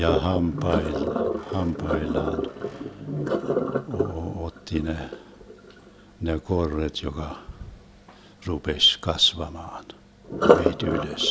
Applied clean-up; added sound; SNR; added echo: none; Sink (filling or washing); 0 dB; none.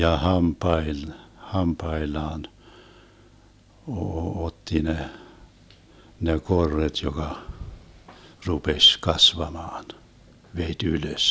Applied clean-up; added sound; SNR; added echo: none; none; none; none.